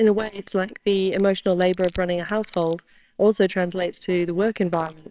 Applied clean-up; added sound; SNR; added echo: neural separator model SepFormer WHAMR!.